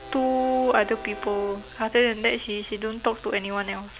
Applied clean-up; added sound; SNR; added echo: none; Train; 17 dB; none.